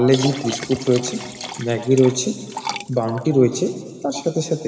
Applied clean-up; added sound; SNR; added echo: none; Liquid; 12 dB; reverberation time 2.1 s.